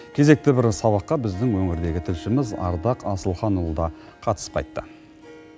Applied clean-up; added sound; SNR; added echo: none; Harp; 18 dB; none.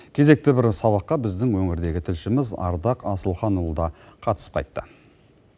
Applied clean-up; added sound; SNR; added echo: none; none; none; none.